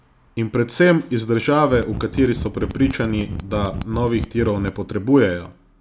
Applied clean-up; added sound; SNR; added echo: none; Mechanisms; 9 dB; none.